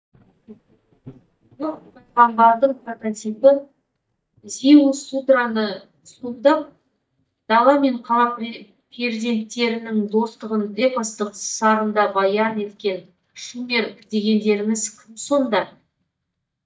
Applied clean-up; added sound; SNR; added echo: neural mask model DeepFilterNet 3.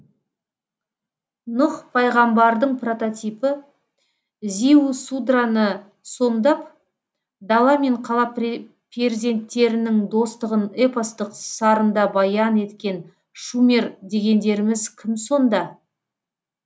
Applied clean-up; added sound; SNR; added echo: none; none; none; none.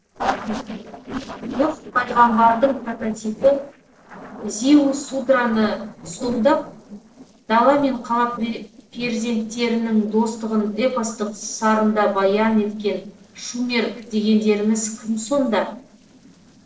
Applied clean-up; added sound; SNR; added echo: neural separator model SepFormer DNS4.